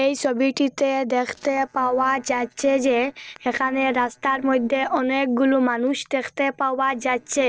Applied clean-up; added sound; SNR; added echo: neural separator model SepFormer DNS4.